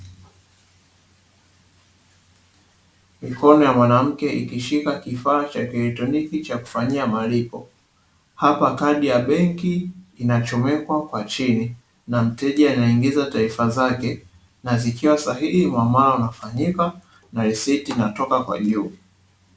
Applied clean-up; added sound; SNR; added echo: none; none; none; none.